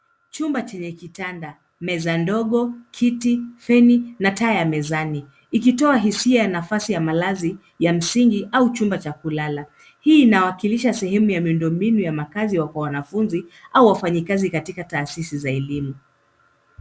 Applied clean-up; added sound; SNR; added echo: none; none; none; none.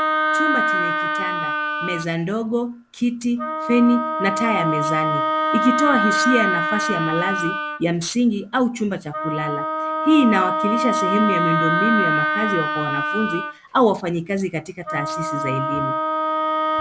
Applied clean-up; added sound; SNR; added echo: none; Wind instrument, woodwind instrument; 0 dB; none.